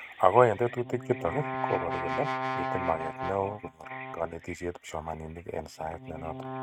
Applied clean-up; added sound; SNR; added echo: neural mask model RNNoise.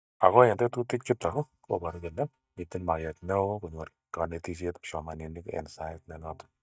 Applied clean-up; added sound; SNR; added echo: neural mask model DeepFilterNet 3.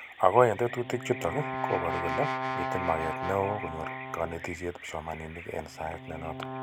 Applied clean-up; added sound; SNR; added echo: none; Brass instrument + Bird vocalization, bird call, bird song; 5 dB; none.